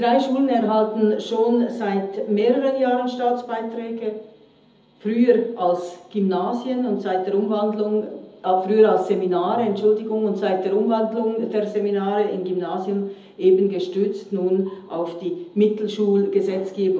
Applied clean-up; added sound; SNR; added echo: none; none; none; reverberation time 0.7 s.